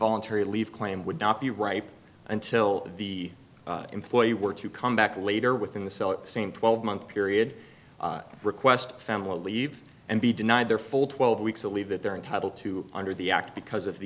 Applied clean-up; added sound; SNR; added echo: none; none; none; none.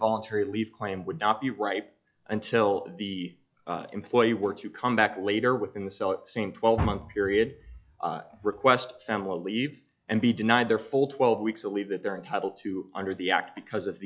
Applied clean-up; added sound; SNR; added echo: classical method log-MMSE.